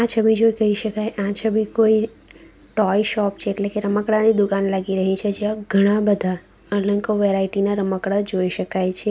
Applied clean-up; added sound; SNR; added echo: none; none; none; none.